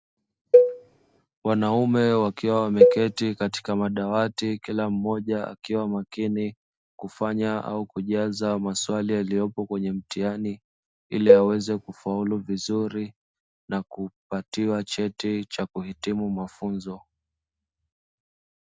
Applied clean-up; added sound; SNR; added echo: none; Cowbell; -4 dB; none.